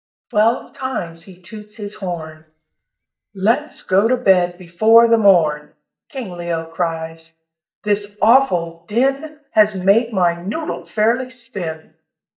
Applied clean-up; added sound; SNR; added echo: neural mask model DeepFilterNet 3.